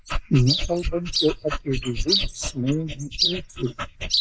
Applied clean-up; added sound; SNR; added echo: neural mask model Resemble Enhance denoiser.